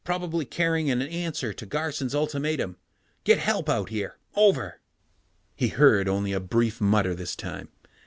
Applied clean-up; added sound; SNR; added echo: none; none; none; none.